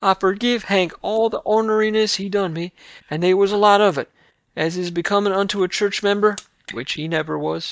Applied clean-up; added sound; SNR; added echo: neural mask model DeepFilterNet 3.